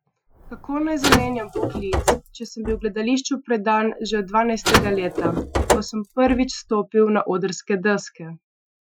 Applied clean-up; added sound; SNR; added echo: classical method Wiener filter.